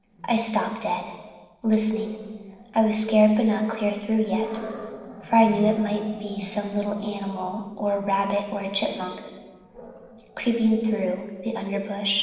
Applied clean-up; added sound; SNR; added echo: neural separator model SepFormer DNS4.